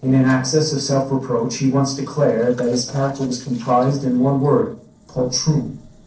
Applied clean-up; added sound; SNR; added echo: neural separator model SepFormer DNS4.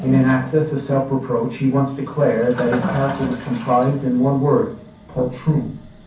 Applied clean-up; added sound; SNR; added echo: none; Toilet flush; 13 dB; reverberation time 0.6 s.